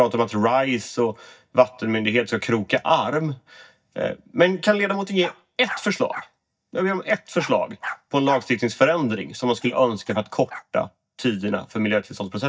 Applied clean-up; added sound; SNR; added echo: neural mask model DeepFilterNet 3.